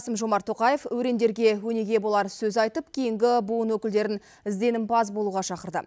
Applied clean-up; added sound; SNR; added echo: neural mask model Resemble Enhance denoiser.